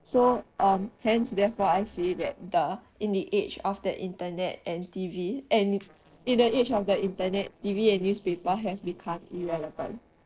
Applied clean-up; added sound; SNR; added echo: neural separator model SepFormer DNS4.